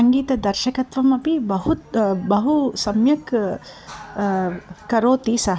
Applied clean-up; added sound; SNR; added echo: none; none; none; none.